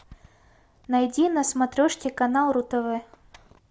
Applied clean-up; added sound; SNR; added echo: none; none; none; none.